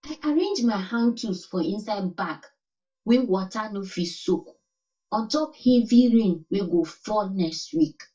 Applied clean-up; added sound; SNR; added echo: neural mask model DeepFilterNet 3.